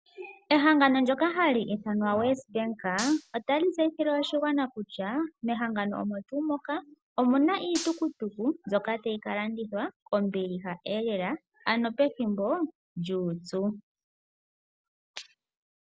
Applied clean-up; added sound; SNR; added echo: none; Gunshot, gunfire; 14 dB; none.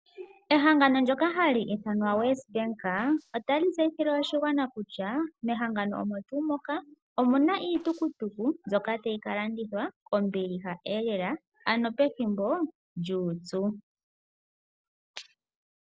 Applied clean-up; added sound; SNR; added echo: neural separator model SepFormer DNS4.